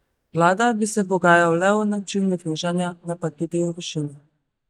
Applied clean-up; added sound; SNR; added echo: neural mask model DeepFilterNet 3.